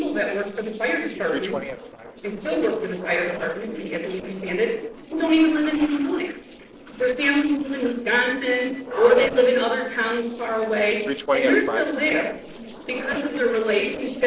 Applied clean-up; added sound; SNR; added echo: neural separator model SepFormer DNS4.